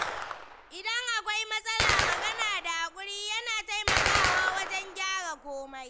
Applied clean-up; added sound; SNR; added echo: none; Gunshot, gunfire; 0 dB; none.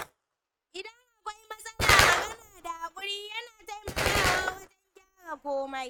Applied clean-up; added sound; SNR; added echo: neural mask model RNNoise.